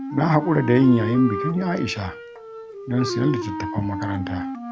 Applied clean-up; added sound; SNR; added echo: none; Wind instrument, woodwind instrument; 7 dB; none.